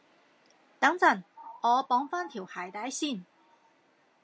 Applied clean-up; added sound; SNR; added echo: none; none; none; none.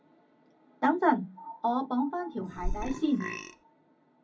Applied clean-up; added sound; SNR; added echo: none; Burping, eructation; 4 dB; reverberation time 0.4 s.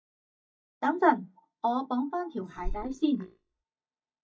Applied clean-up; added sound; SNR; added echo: neural mask model DeepFilterNet 3.